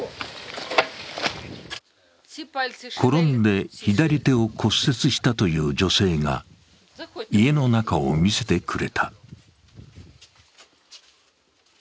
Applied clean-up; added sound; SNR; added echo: none; none; none; none.